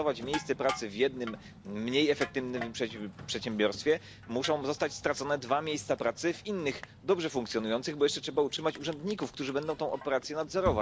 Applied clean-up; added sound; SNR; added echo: none; Crushing + Sliding door; 13 dB; none.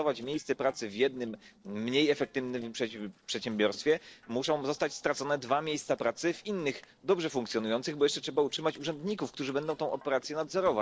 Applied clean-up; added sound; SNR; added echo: neural separator model SepFormer DNS4.